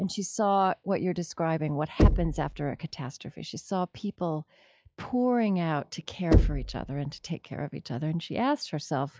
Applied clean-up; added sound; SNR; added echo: classical method log-MMSE.